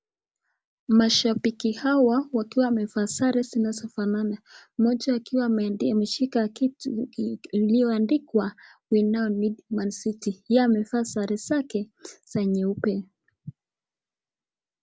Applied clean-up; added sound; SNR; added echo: none; none; none; none.